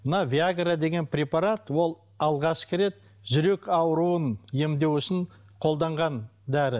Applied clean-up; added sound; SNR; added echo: none; none; none; none.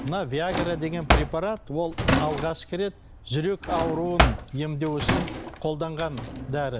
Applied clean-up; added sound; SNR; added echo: none; Drawer open or close; 0 dB; none.